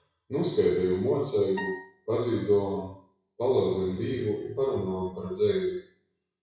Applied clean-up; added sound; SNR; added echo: classical method WPE with log-MMSE.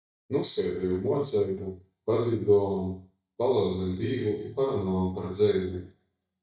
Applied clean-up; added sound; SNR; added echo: neural mask model DeepFilterNet 3.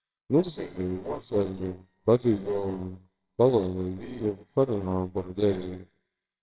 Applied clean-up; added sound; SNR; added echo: neural separator model SepFormer WHAMR!.